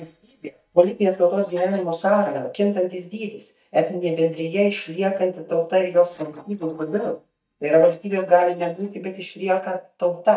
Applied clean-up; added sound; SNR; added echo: neural mask model DeepFilterNet 3.